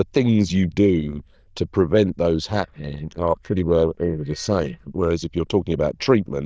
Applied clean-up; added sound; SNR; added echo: neural diffusion model UNIVERSE++.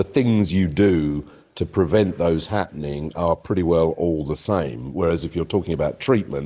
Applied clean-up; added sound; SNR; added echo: neural mask model Resemble Enhance denoiser.